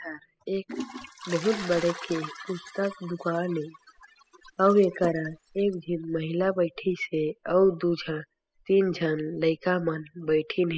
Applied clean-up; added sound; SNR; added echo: classical method spectral subtraction.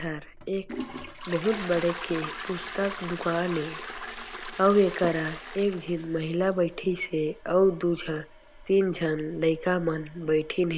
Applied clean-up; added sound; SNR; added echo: none; Toilet flush; 12 dB; none.